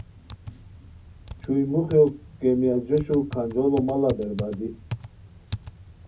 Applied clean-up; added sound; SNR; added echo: none; Typing; 12 dB; reverberation time 0.3 s.